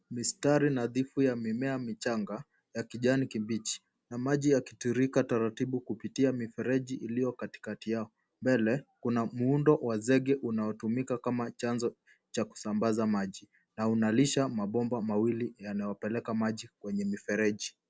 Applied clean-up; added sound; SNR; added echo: none; none; none; none.